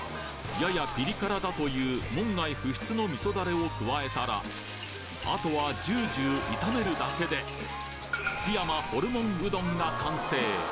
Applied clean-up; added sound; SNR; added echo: none; Waves, surf + Rattle / Rattle (instrument); 16 dB; none.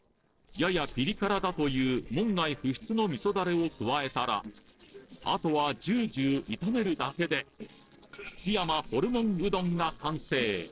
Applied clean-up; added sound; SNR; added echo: neural separator model SepFormer DNS4.